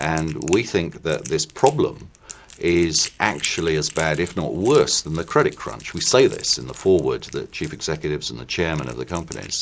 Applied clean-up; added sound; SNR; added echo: none; Crackle; 18 dB; none.